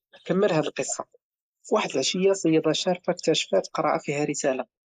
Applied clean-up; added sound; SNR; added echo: neural mask model Resemble Enhance denoiser.